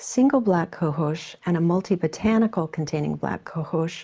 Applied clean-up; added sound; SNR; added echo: none; none; none; none.